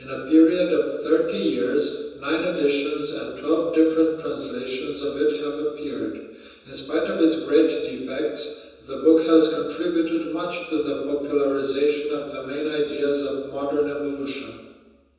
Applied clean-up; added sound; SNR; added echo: none; none; none; reverberation time 1.1 s.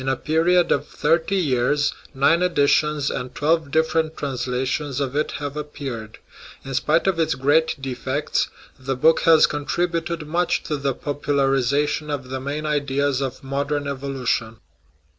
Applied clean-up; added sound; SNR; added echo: none; none; none; none.